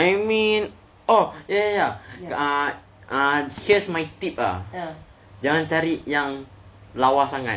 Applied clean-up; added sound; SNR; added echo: none; none; none; none.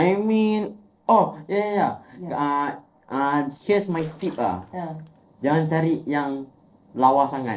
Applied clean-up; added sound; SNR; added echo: neural separator model SepFormer DNS4.